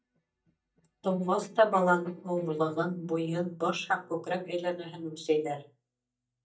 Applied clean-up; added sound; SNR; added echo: neural mask model DeepFilterNet 3.